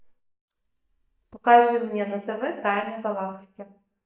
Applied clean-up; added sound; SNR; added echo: neural mask model DeepFilterNet 3.